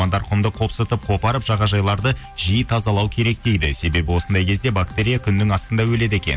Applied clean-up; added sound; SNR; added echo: none; none; none; none.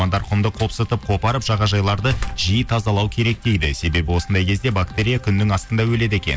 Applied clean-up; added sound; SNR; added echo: none; Slam; 17 dB; none.